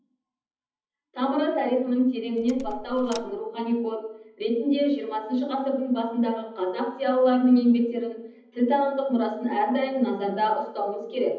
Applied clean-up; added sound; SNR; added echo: none; Door; 15 dB; reverberation time 0.8 s.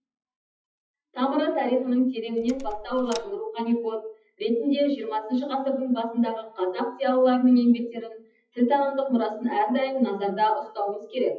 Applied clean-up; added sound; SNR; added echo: classical method WPE with log-MMSE.